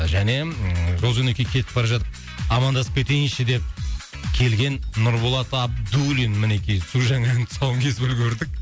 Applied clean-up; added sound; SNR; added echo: none; none; none; none.